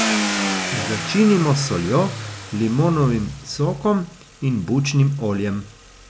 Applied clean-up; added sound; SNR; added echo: none; Car; 7 dB; none.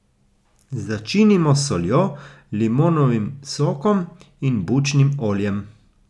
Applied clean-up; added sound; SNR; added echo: none; none; none; none.